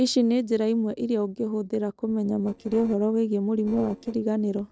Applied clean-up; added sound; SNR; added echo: neural separator model SepFormer DNS4.